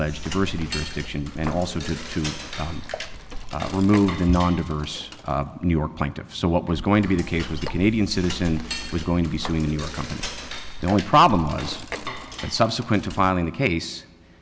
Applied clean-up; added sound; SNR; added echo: none; Cutlery, silverware / Dishes, pots, and pans; 11 dB; none.